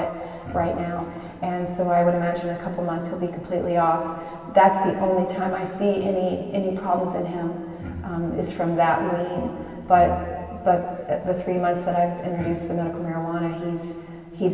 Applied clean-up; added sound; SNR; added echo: none; none; none; reverberation time 2.6 s.